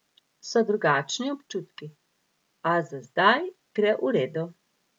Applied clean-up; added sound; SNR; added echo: none; none; none; none.